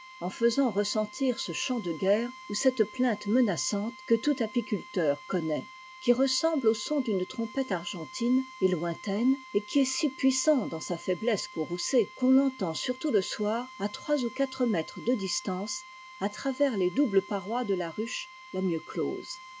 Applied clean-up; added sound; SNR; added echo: none; Drill; 19 dB; none.